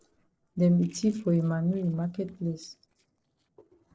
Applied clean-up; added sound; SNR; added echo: neural separator model SepFormer DNS4.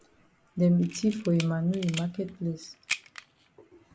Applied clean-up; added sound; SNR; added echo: none; Camera; 13 dB; none.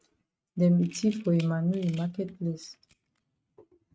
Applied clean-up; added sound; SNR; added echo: neural mask model RNNoise.